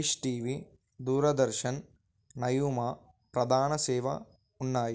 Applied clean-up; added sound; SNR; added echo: none; none; none; none.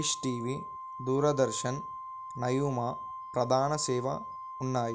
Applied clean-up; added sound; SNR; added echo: none; Organ; 10 dB; none.